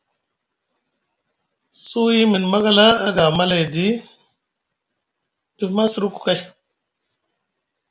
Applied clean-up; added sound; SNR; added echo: none; none; none; none.